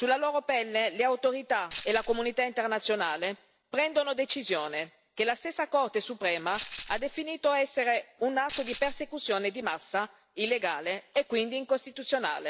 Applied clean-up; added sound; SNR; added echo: none; Tambourine; -5 dB; none.